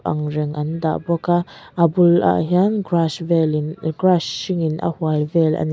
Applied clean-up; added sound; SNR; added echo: none; none; none; none.